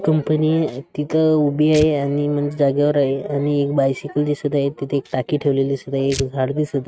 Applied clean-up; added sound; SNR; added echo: neural mask model RNNoise.